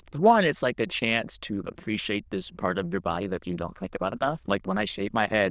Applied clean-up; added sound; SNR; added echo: neural diffusion model UNIVERSE++.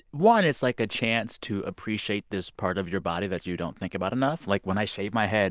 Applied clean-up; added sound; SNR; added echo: none; none; none; none.